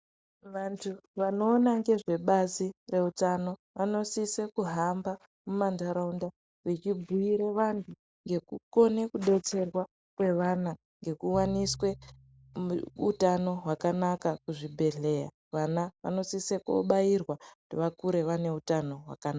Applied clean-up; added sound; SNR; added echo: neural mask model DeepFilterNet 3.